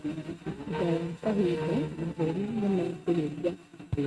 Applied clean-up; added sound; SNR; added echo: neural mask model RNNoise.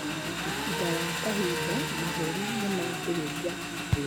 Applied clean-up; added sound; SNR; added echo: none; Engine; -1 dB; none.